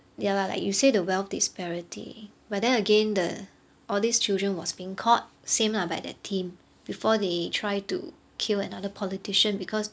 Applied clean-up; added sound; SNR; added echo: none; none; none; none.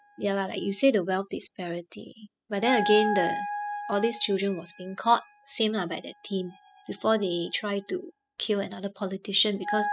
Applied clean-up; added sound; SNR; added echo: classical method spectral subtraction.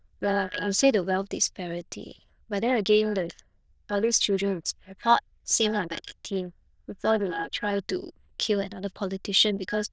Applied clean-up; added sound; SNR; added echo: neural diffusion model UNIVERSE++.